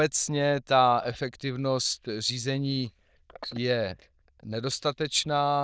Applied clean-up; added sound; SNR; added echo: neural diffusion model UNIVERSE++.